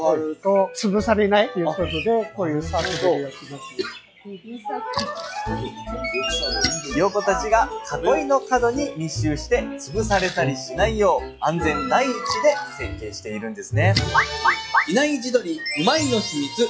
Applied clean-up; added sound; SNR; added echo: classical method log-MMSE.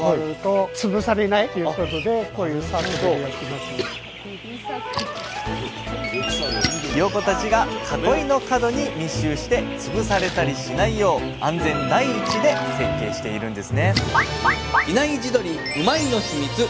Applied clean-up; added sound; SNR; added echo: none; Splash, splatter; 15 dB; none.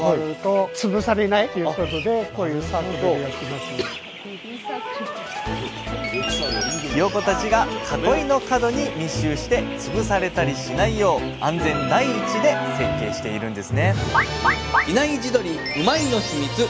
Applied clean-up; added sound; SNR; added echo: none; none; none; none.